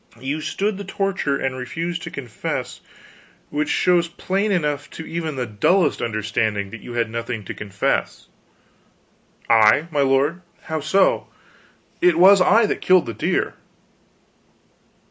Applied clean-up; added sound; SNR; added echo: none; none; none; none.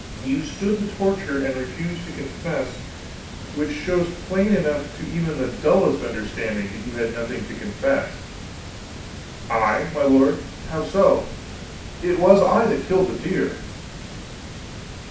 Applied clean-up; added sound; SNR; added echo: none; Water; 12 dB; reverberation time 0.6 s.